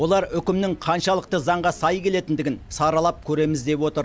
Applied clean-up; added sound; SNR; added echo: none; none; none; none.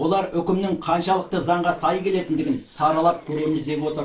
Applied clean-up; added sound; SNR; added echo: neural separator model SepFormer DNS4.